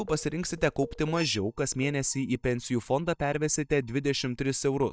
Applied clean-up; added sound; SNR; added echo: neural mask model DeepFilterNet 3.